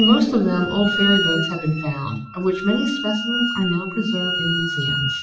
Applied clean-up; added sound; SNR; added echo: classical method WPE with log-MMSE.